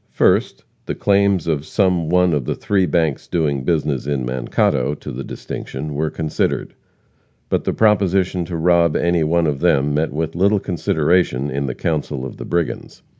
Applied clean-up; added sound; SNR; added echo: none; none; none; none.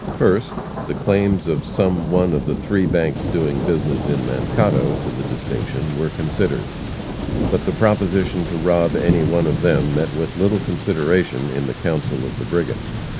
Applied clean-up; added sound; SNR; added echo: none; Thunder; 5 dB; none.